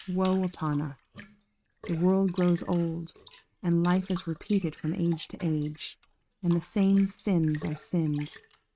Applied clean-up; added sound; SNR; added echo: neural mask model RNNoise.